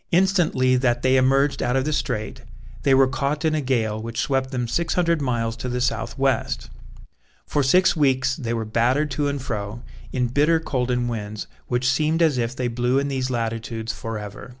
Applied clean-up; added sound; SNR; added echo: none; Idling / Car; 11 dB; none.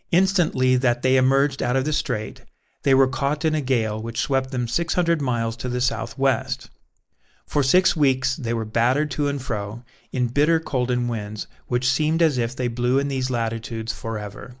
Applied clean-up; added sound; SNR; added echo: neural mask model Resemble Enhance denoiser.